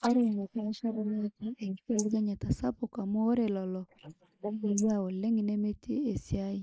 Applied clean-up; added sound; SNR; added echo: neural mask model Resemble Enhance denoiser.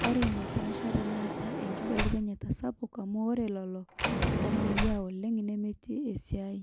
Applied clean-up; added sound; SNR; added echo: none; Sliding door; 2 dB; none.